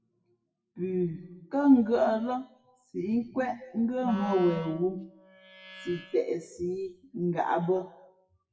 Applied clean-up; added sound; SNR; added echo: classical method WPE with log-MMSE.